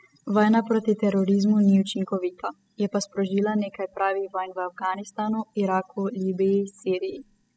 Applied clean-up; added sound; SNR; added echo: classical method spectral subtraction.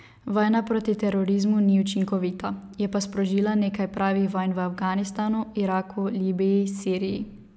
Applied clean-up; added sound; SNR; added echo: none; none; none; none.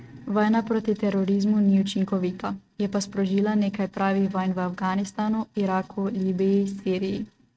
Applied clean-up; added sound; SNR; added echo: neural mask model RNNoise.